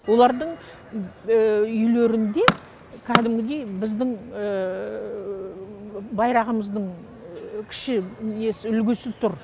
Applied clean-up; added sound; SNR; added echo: none; Tools; 3 dB; none.